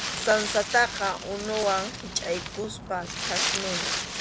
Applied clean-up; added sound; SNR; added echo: none; Wind; 4 dB; none.